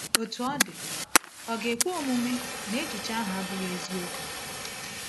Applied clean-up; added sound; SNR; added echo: none; Fire; -1 dB; none.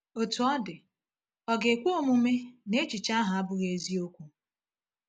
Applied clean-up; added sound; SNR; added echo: none; none; none; none.